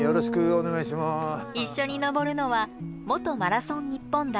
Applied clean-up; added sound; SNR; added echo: none; Bass guitar; 8 dB; none.